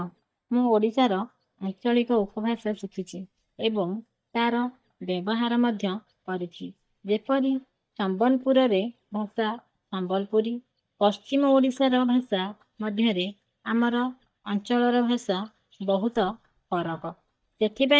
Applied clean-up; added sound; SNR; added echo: neural mask model DeepFilterNet 3.